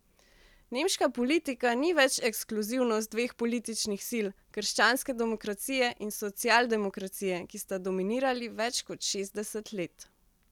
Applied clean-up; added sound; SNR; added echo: none; none; none; none.